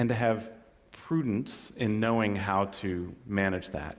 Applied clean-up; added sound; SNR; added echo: none; none; none; none.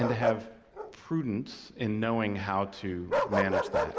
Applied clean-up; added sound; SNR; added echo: none; Bark; 2 dB; none.